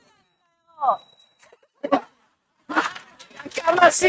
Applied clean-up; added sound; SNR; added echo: neural mask model RNNoise.